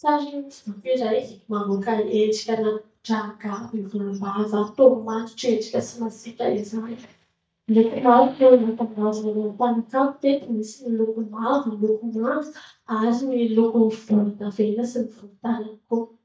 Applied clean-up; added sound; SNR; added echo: neural mask model DeepFilterNet 3.